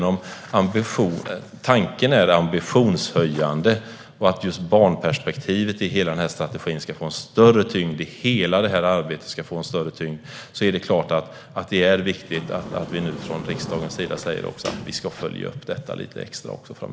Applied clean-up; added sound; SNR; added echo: none; Sliding door; 12 dB; none.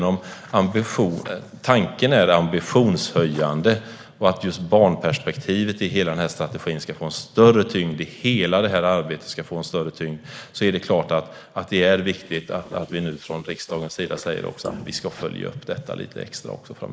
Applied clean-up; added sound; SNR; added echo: neural mask model Resemble Enhance denoiser.